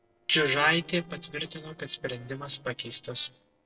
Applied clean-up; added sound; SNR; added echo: neural separator model SepFormer DNS4.